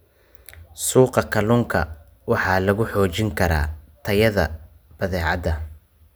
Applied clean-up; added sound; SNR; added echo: none; none; none; none.